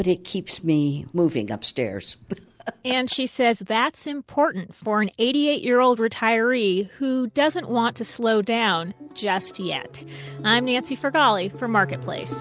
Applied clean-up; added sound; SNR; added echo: none; none; none; none.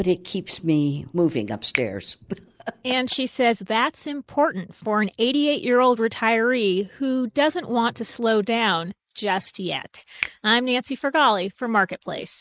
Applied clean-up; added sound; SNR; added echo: neural mask model Resemble Enhance denoiser.